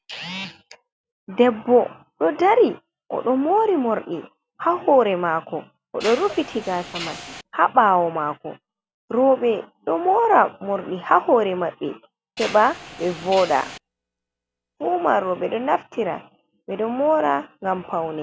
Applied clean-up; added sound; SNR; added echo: none; Mechanisms; 16 dB; none.